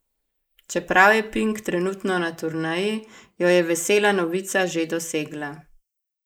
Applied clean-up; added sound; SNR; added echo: neural mask model Resemble Enhance denoiser.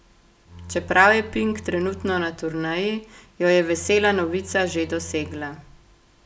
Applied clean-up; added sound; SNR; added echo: none; Bowed string instrument; 17 dB; none.